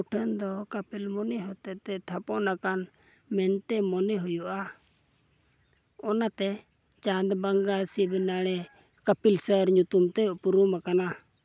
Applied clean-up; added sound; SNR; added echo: none; none; none; none.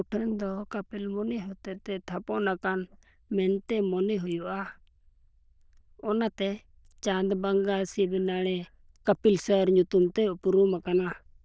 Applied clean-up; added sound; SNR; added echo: neural diffusion model UNIVERSE++.